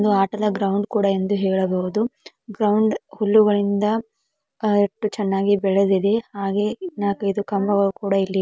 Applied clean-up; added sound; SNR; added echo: none; none; none; none.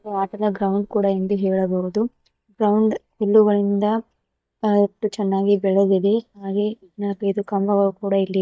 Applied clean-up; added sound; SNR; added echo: neural mask model DeepFilterNet 3.